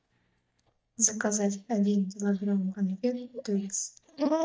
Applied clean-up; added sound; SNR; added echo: neural mask model DeepFilterNet 3.